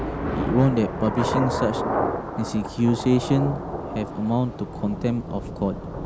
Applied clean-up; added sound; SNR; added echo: none; Thunder / Rain; 4 dB; none.